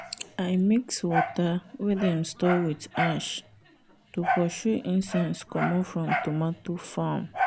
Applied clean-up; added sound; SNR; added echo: none; Dog; 7 dB; none.